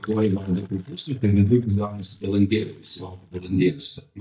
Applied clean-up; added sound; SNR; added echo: neural mask model DeepFilterNet 3.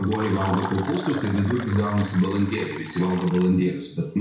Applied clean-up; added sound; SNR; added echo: none; Fill (with liquid); 13 dB; reverberation time 0.5 s.